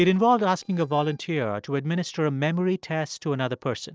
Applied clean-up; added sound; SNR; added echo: neural separator model SepFormer DNS4.